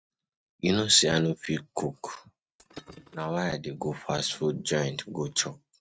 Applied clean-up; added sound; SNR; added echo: neural mask model RNNoise.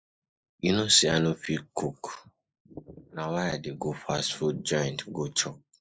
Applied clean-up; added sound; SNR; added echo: neural mask model Resemble Enhance denoiser.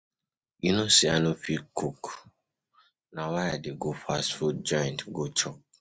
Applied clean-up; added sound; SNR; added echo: none; none; none; none.